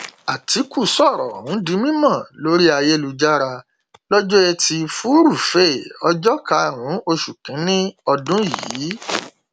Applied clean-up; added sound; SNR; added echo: none; none; none; none.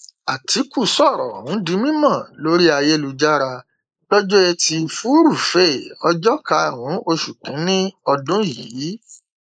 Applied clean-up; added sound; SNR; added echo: neural mask model Resemble Enhance denoiser.